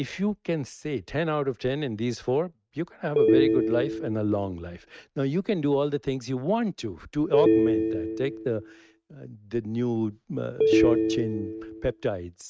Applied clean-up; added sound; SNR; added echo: neural mask model RNNoise.